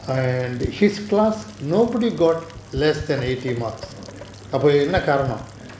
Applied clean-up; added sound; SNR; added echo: none; Rain; 16 dB; none.